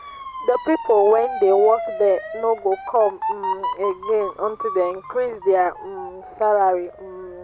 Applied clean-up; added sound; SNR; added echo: none; Motor vehicle (road) / Siren; 9 dB; none.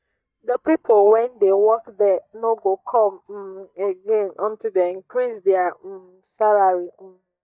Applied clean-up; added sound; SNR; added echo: neural mask model DeepFilterNet 3.